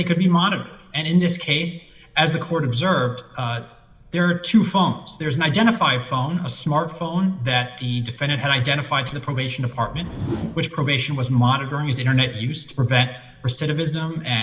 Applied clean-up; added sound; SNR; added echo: none; Whoosh, swoosh, swish; 12 dB; reverberation time 0.8 s.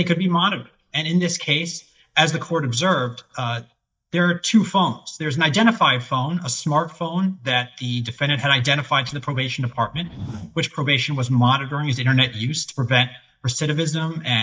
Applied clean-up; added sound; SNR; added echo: neural mask model DeepFilterNet 3.